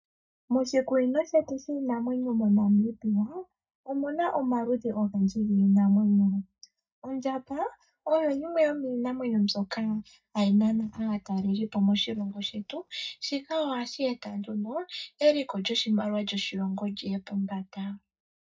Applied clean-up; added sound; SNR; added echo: neural mask model DeepFilterNet 3.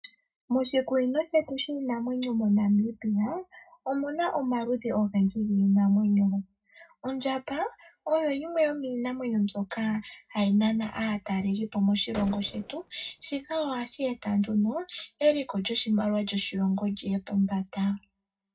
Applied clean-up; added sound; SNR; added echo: none; Gunshot, gunfire; 17 dB; reverberation time 0.4 s.